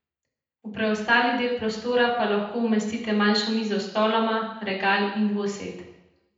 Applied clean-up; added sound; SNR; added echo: none; none; none; reverberation time 0.8 s.